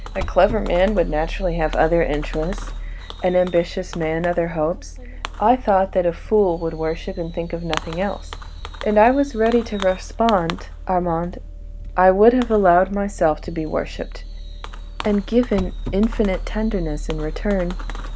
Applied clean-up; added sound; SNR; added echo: none; Fireworks; 9 dB; none.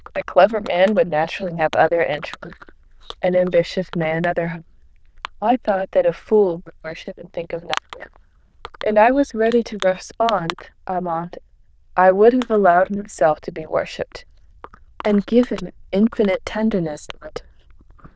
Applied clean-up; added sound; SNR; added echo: neural diffusion model UNIVERSE++.